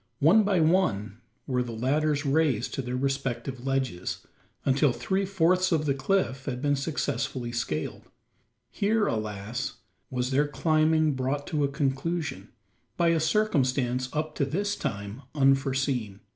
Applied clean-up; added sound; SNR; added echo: none; none; none; none.